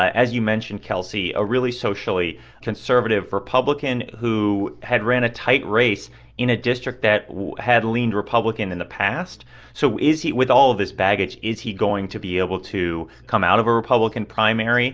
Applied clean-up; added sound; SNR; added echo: none; none; none; none.